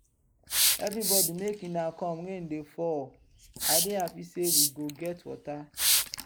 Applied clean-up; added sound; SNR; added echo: neural mask model Resemble Enhance denoiser.